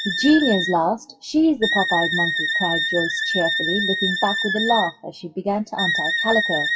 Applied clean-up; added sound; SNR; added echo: classical method WPE with log-MMSE.